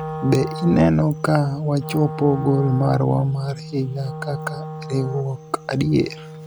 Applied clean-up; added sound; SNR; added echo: none; Wind instrument, woodwind instrument; 11 dB; none.